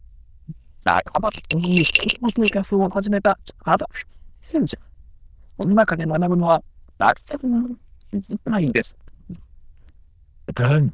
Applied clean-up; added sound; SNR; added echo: neural diffusion model UNIVERSE++.